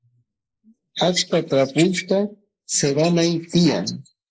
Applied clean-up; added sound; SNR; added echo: neural mask model Resemble Enhance denoiser.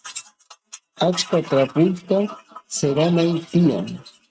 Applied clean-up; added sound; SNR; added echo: neural mask model RNNoise.